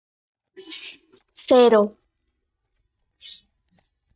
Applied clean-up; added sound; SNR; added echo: neural mask model DeepFilterNet 3.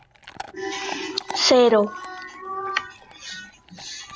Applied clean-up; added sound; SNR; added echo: none; Chewing, mastication / Dog; 17 dB; none.